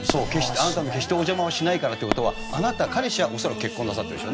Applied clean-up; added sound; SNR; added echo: none; Fireworks; 6 dB; none.